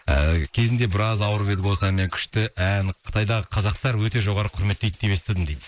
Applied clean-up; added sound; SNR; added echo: neural mask model Resemble Enhance denoiser.